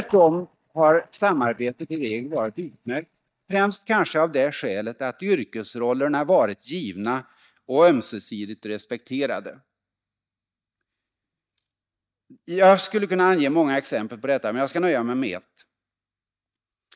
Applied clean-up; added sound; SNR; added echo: neural mask model DeepFilterNet 3.